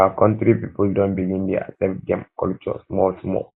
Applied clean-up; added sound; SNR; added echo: neural mask model Resemble Enhance denoiser.